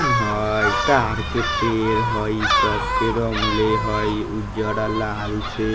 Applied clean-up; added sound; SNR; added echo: none; Gull, seagull; 1 dB; none.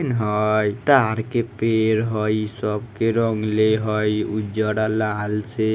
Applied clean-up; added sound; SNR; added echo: none; none; none; none.